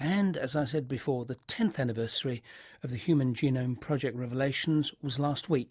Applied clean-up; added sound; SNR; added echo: none; none; none; none.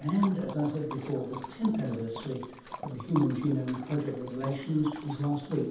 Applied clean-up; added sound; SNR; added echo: none; Liquid; 13 dB; reverberation time 0.8 s.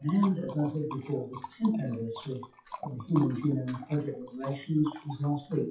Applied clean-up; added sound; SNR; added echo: classical method WPE with log-MMSE.